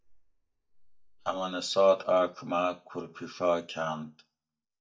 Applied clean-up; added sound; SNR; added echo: neural mask model DeepFilterNet 3.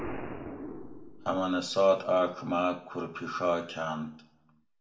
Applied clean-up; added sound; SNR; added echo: none; Explosion; 13 dB; reverberation time 0.5 s.